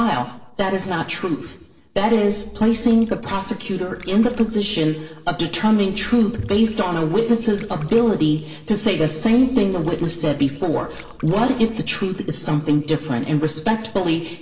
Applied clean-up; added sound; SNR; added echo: neural separator model SepFormer DNS4.